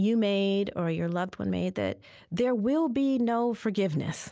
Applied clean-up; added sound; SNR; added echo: none; none; none; none.